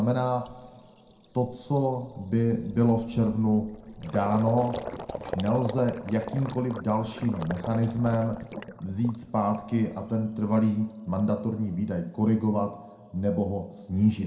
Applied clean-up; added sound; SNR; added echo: none; Gurgling; 15 dB; reverberation time 0.4 s.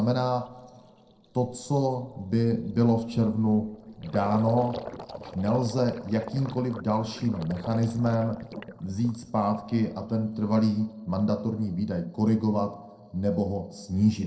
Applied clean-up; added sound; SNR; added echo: neural separator model SepFormer DNS4.